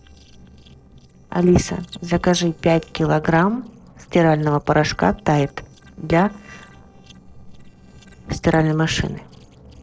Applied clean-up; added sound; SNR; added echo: neural separator model SepFormer DNS4.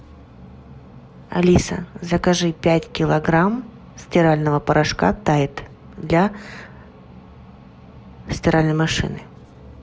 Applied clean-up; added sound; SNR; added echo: none; none; none; none.